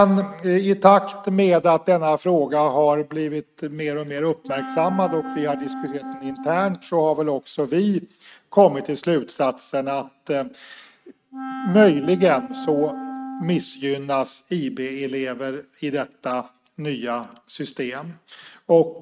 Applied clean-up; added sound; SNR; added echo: neural mask model RNNoise.